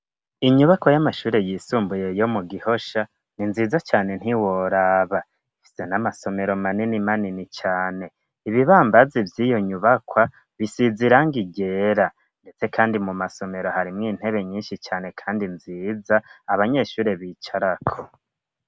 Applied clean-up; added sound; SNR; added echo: none; none; none; none.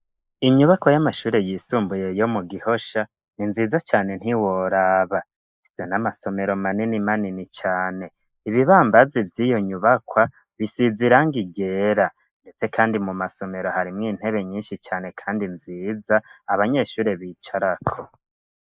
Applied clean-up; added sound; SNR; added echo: neural mask model Resemble Enhance denoiser.